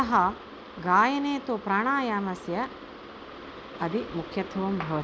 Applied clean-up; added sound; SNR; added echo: none; none; none; none.